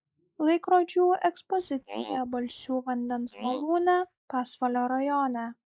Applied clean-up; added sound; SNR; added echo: neural mask model Resemble Enhance denoiser.